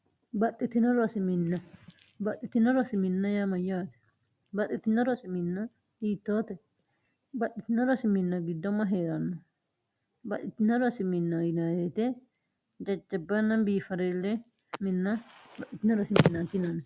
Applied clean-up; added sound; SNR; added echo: none; none; none; none.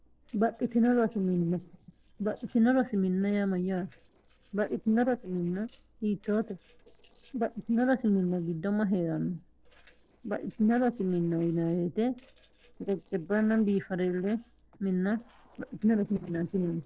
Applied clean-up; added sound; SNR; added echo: neural separator model SepFormer DNS4.